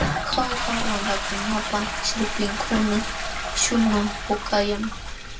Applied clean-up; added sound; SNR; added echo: none; Toilet flush; 2 dB; reverberation time 0.2 s.